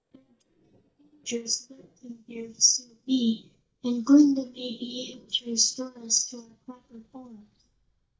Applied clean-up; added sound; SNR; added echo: neural mask model DeepFilterNet 3.